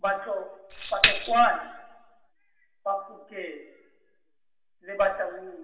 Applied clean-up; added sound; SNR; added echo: none; Tambourine; -3 dB; reverberation time 0.9 s.